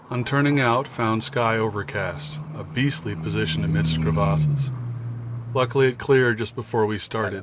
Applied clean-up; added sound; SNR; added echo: none; Livestock, farm animals, working animals; 5 dB; none.